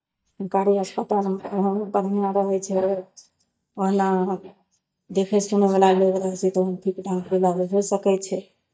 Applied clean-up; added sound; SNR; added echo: neural mask model DeepFilterNet 3.